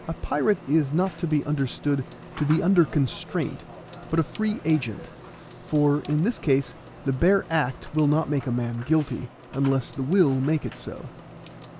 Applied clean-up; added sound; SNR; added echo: none; Sink (filling or washing) / Water tap, faucet / Water + Microwave oven; 17 dB; none.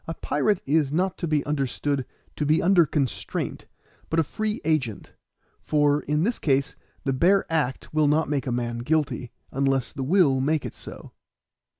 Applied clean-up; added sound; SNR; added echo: none; none; none; none.